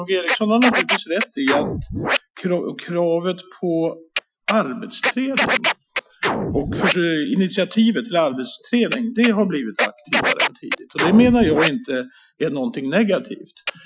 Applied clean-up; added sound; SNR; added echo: classical method Wiener filter.